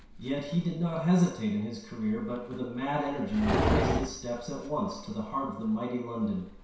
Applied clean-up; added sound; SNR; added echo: none; Livestock, farm animals, working animals; 4 dB; reverberation time 0.7 s.